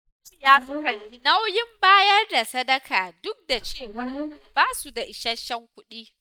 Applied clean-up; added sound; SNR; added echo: neural mask model DeepFilterNet 3.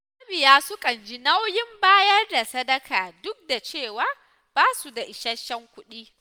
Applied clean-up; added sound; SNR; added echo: none; none; none; none.